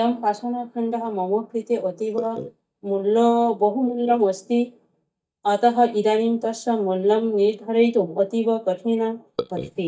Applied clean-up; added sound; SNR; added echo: neural mask model DeepFilterNet 3.